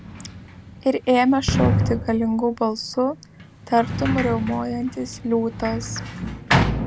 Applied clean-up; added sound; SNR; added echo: none; Sliding door; 3 dB; none.